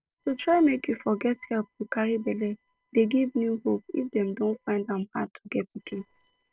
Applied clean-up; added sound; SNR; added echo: neural separator model SepFormer DNS4.